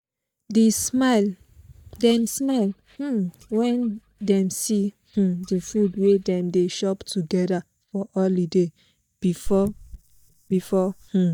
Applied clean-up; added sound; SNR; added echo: neural mask model DeepFilterNet 3.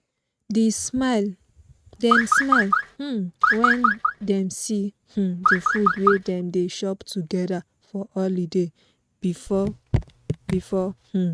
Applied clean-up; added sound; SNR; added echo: neural mask model RNNoise.